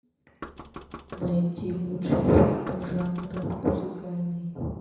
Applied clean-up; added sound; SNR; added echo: none; Knock; 18 dB; reverberation time 0.9 s.